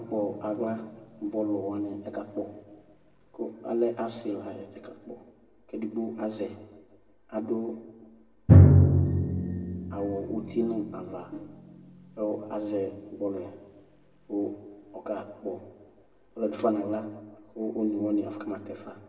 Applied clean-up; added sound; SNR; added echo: none; Drum; -4 dB; reverberation time 1.0 s.